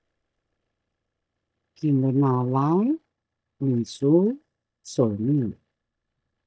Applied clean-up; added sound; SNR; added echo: neural mask model DeepFilterNet 3.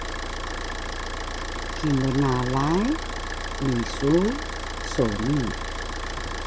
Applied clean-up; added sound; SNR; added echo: none; Idling / Car; 3 dB; none.